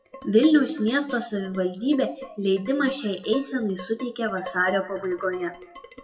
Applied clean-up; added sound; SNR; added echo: classical method WPE with log-MMSE.